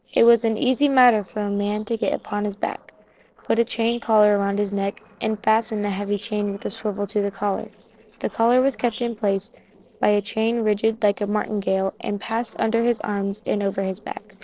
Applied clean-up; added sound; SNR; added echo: neural separator model SepFormer DNS4.